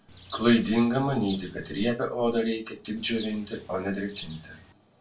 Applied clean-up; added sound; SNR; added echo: none; Bird; 18 dB; reverberation time 0.2 s.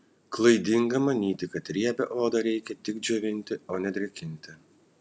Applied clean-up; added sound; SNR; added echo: none; none; none; none.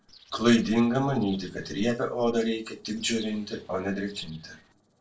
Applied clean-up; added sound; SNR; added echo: neural separator model SepFormer DNS4.